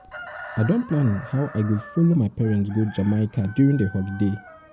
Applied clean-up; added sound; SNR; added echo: none; Chicken, rooster; 18 dB; none.